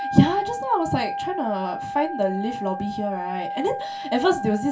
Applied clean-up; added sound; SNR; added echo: none; Wind instrument, woodwind instrument; 6 dB; reverberation time 0.2 s.